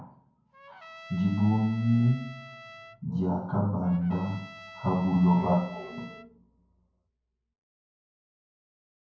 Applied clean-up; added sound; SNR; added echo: none; Trumpet; 18 dB; reverberation time 0.9 s.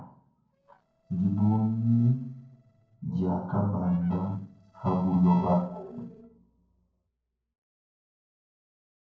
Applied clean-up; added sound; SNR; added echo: neural separator model SepFormer DNS4.